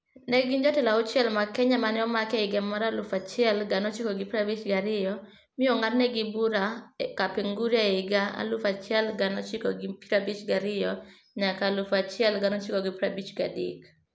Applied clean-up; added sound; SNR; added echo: none; none; none; none.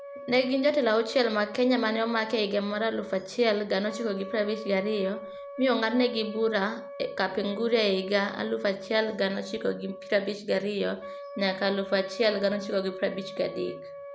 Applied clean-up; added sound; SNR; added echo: none; Wind instrument, woodwind instrument; 14 dB; none.